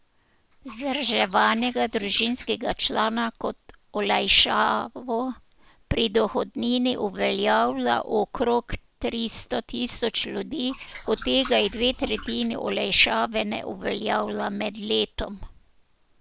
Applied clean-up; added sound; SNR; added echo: neural separator model SepFormer DNS4.